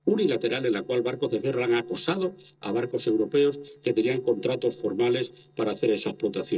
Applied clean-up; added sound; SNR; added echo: neural separator model SepFormer DNS4.